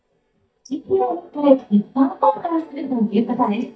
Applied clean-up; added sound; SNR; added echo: neural mask model DeepFilterNet 3.